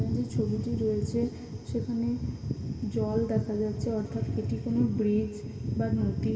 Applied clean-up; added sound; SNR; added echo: none; none; none; reverberation time 2.0 s.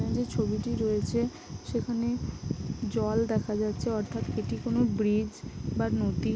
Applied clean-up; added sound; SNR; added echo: none; none; none; none.